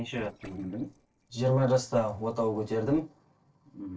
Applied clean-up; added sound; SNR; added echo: neural separator model SepFormer DNS4.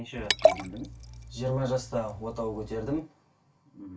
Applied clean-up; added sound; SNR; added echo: none; Liquid; -3 dB; reverberation time 0.1 s.